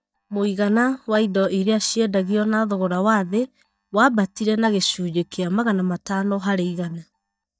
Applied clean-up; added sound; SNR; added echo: neural mask model DeepFilterNet 3.